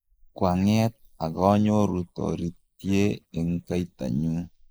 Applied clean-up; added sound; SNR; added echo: neural mask model Resemble Enhance denoiser.